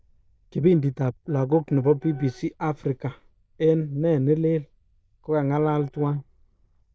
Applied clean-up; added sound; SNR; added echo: neural diffusion model UNIVERSE++.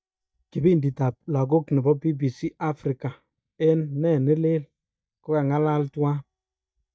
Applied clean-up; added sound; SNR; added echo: neural mask model DeepFilterNet 3.